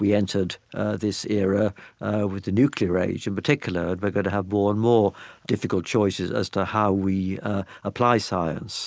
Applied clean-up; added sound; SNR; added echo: none; none; none; none.